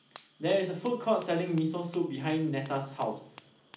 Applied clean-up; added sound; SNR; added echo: none; Fire; 20 dB; reverberation time 0.4 s.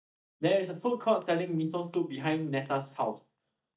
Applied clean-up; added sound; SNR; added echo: neural mask model DeepFilterNet 3.